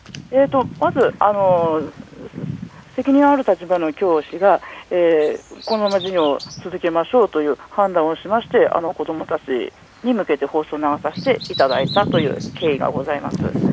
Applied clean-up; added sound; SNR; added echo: none; Bird vocalization, bird call, bird song; 12 dB; none.